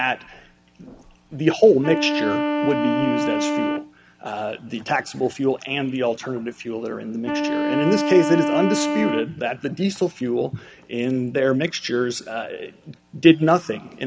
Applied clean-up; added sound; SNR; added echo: none; Wind instrument, woodwind instrument; 3 dB; none.